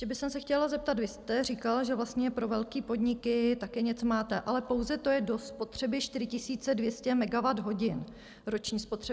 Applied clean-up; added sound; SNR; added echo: none; none; none; none.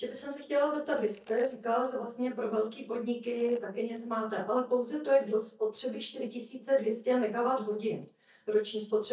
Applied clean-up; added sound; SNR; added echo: neural mask model DeepFilterNet 3.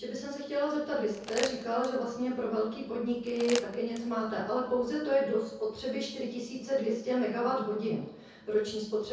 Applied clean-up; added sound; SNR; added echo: none; Crumpling, crinkling; 14 dB; reverberation time 0.6 s.